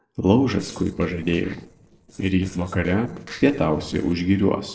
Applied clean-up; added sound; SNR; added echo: neural separator model SepFormer DNS4.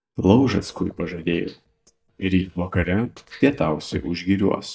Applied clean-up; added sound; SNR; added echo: neural mask model DeepFilterNet 3.